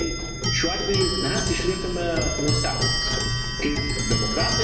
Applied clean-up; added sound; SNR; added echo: none; Clock; -3 dB; reverberation time 1.8 s.